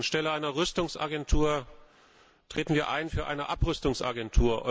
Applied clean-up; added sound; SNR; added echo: none; none; none; none.